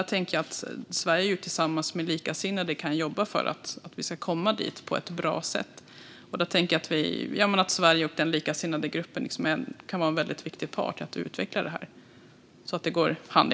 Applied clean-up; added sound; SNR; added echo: none; none; none; none.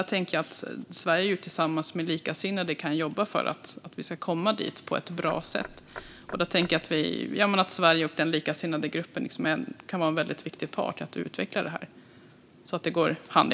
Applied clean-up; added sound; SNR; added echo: none; Knock / Wood; 18 dB; none.